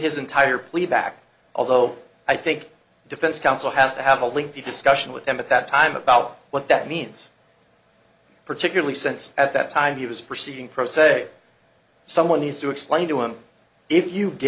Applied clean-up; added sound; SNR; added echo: none; none; none; none.